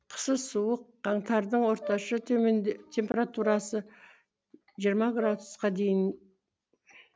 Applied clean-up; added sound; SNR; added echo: none; Brass instrument; 14 dB; none.